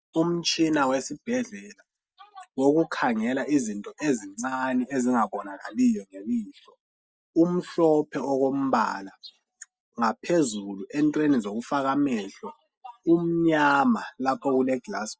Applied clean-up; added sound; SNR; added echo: neural mask model DeepFilterNet 3.